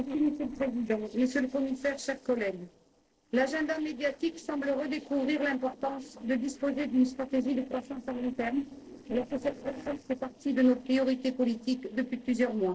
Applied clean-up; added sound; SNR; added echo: neural separator model SepFormer DNS4.